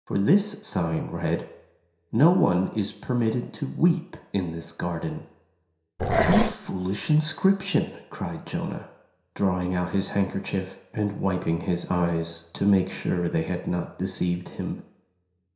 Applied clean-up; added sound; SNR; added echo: none; Growling; -1 dB; reverberation time 0.7 s.